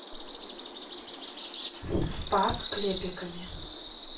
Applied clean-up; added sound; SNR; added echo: none; Bird vocalization, bird call, bird song; 4 dB; reverberation time 0.3 s.